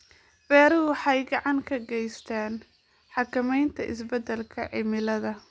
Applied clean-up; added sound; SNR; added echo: none; none; none; none.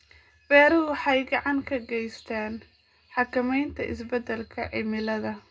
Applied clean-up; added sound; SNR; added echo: none; none; none; reverberation time 0.2 s.